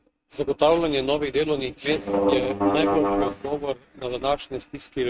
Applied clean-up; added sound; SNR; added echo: neural mask model RNNoise.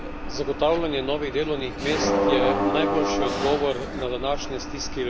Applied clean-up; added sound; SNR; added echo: none; Mechanisms; 0 dB; none.